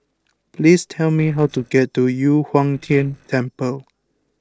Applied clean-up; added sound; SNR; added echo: neural separator model SepFormer DNS4.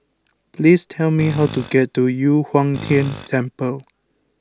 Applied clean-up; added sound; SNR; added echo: none; Tools; 15 dB; none.